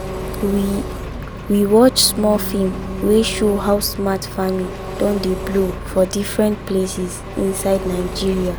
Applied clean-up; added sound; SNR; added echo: none; Engine; 8 dB; none.